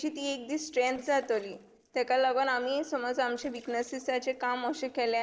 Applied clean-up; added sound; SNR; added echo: neural separator model SepFormer DNS4.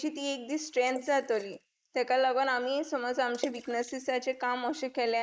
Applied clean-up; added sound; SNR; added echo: neural mask model Resemble Enhance denoiser.